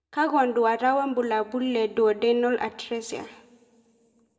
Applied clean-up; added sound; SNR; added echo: none; none; none; reverberation time 1.4 s.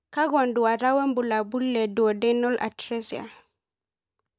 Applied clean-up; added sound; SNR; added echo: none; none; none; none.